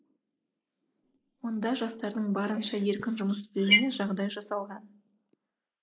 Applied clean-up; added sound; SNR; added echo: neural mask model Resemble Enhance denoiser.